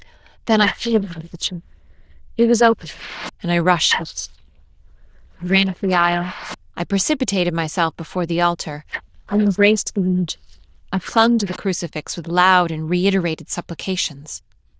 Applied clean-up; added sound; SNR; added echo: neural diffusion model UNIVERSE++.